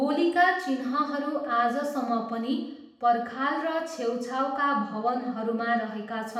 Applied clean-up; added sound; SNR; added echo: none; none; none; reverberation time 0.8 s.